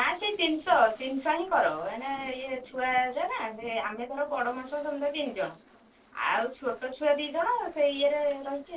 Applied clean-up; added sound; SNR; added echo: neural separator model SepFormer DNS4.